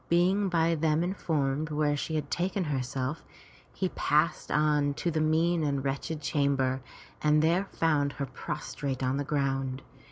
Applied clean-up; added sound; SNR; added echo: none; none; none; none.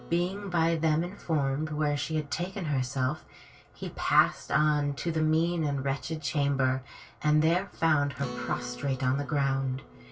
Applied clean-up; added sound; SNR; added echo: none; Acoustic guitar; 20 dB; reverberation time 0.2 s.